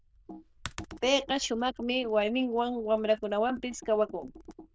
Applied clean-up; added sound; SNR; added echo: neural diffusion model UNIVERSE++.